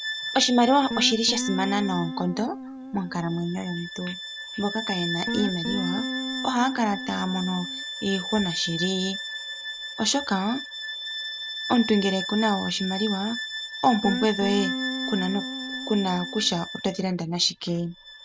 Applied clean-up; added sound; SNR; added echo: none; Bowed string instrument + Guitar; 6 dB; none.